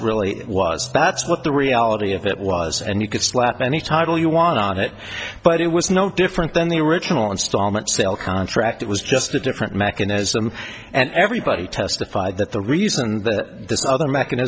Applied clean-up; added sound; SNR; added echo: none; none; none; none.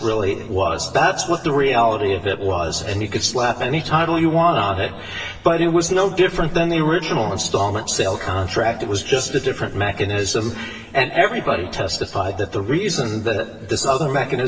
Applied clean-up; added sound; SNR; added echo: none; none; none; reverberation time 1.4 s.